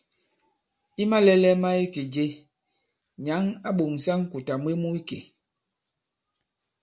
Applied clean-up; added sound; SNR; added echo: none; none; none; none.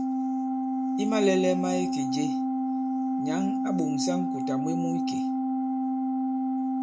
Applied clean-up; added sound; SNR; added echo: none; Organ; -5 dB; none.